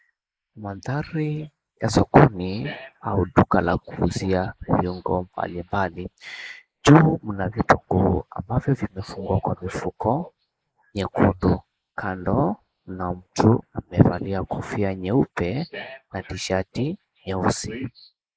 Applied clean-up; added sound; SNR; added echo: neural mask model Resemble Enhance denoiser.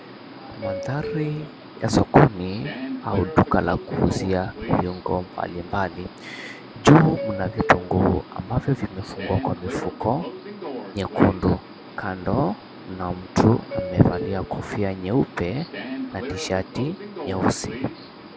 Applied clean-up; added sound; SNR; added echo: none; Subway, metro, underground; 11 dB; none.